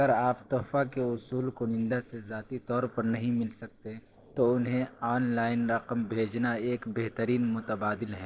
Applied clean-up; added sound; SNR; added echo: neural separator model SepFormer DNS4.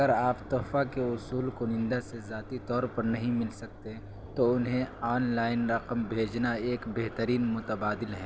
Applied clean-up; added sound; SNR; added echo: none; Engine; 17 dB; none.